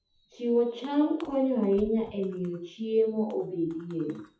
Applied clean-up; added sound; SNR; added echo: classical method WPE with log-MMSE.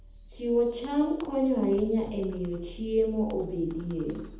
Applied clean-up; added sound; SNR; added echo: none; Fireworks; 16 dB; reverberation time 0.8 s.